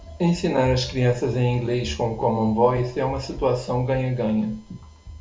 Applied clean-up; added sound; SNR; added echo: none; Run; 17 dB; reverberation time 0.3 s.